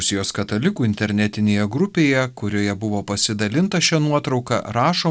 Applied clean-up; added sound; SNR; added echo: none; none; none; none.